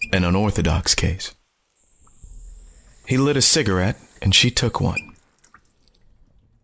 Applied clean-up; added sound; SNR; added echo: neural mask model Resemble Enhance denoiser.